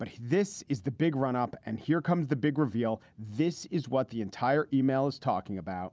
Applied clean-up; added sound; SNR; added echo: none; none; none; none.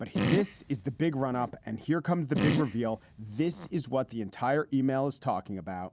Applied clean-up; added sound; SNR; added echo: none; Fart; 4 dB; none.